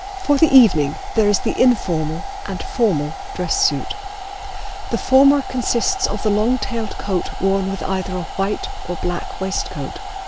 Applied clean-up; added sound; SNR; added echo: none; Domestic sounds, home sounds; 12 dB; none.